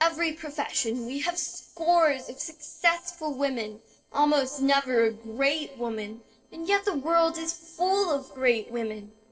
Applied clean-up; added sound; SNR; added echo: neural separator model SepFormer DNS4.